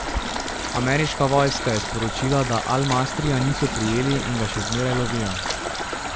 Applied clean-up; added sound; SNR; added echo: none; Water tap, faucet + Stream; 4 dB; none.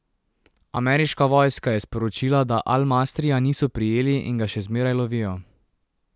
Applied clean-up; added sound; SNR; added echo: none; none; none; none.